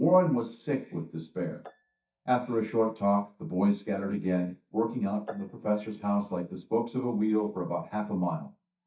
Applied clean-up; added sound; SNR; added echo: neural mask model DeepFilterNet 3.